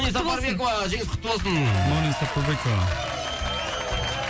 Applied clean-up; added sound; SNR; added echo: none; Fart; 19 dB; none.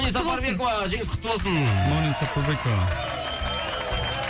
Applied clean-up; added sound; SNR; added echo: none; none; none; none.